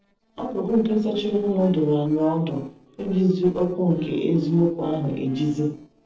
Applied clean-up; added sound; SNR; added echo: neural separator model SepFormer DNS4.